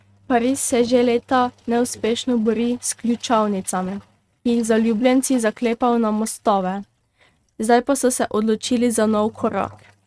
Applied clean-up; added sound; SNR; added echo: neural mask model RNNoise.